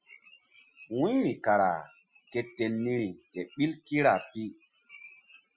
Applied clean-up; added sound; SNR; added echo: classical method Wiener filter.